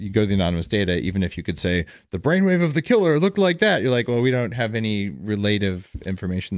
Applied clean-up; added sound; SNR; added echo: none; none; none; none.